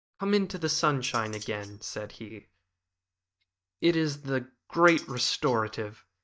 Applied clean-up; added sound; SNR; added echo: neural mask model DeepFilterNet 3.